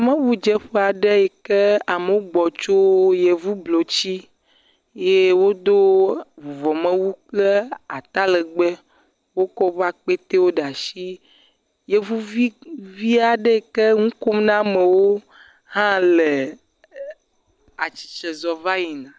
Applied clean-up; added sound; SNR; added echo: none; none; none; none.